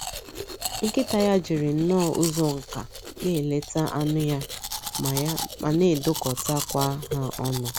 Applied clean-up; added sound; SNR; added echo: none; Domestic sounds, home sounds; 9 dB; none.